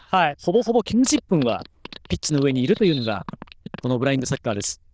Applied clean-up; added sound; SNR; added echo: neural diffusion model UNIVERSE++.